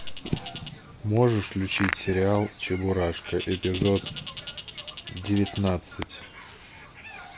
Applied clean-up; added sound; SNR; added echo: none; Bird + Fireworks / Boom; 11 dB; none.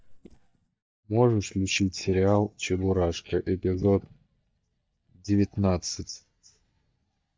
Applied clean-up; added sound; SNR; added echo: neural mask model DeepFilterNet 3.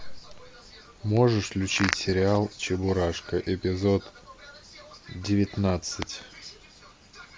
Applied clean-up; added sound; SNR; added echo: none; none; none; none.